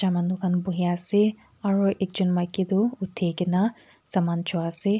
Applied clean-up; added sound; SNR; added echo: none; none; none; none.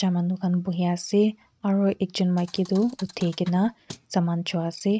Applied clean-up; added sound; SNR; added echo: neural mask model RNNoise.